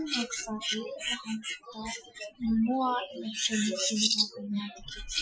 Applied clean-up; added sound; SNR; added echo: classical method Wiener filter.